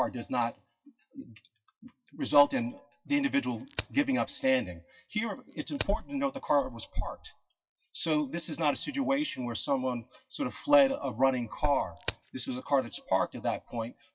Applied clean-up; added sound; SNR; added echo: classical method WPE with log-MMSE.